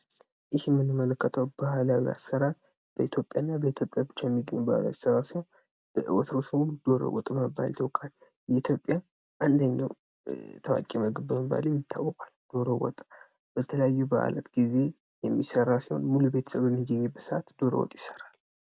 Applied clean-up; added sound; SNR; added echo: none; none; none; none.